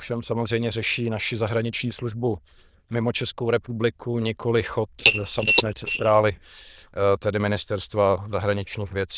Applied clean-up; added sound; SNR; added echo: neural diffusion model UNIVERSE++.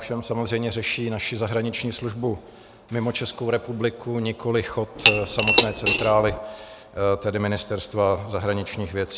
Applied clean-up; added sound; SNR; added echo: none; Cutlery, silverware / Dishes, pots, and pans; -3 dB; none.